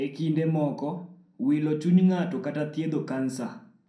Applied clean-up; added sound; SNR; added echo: none; none; none; reverberation time 0.6 s.